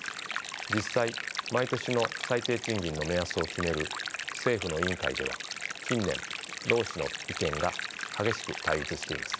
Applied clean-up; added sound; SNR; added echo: none; Stream; 4 dB; none.